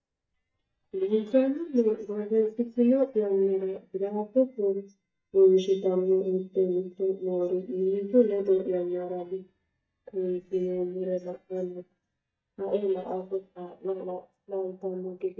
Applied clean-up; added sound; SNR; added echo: neural mask model DeepFilterNet 3.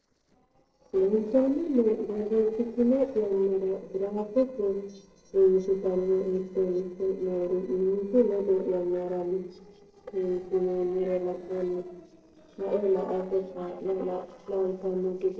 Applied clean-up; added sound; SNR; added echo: neural separator model SepFormer DNS4.